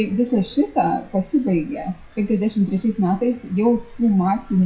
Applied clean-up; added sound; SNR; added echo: classical method WPE with log-MMSE.